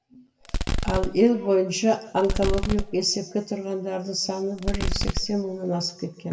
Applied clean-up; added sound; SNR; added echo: none; Fireworks; 1 dB; reverberation time 0.8 s.